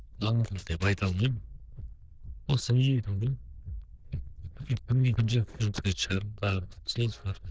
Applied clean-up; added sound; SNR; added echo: neural diffusion model UNIVERSE++.